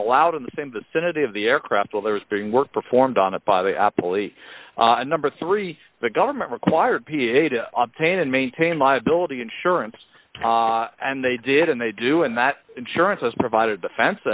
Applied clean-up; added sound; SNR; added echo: none; none; none; none.